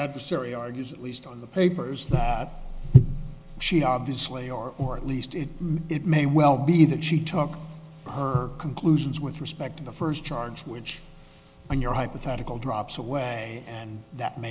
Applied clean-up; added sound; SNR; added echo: none; none; none; none.